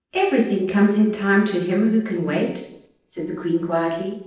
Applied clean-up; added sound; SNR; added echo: neural separator model SepFormer DNS4.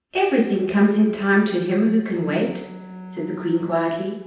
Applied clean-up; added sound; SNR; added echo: none; Bowed string instrument; 16 dB; reverberation time 0.9 s.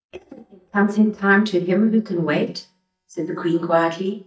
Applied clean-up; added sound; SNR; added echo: neural mask model DeepFilterNet 3.